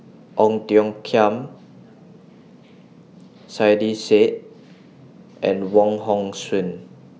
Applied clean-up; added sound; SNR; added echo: none; none; none; none.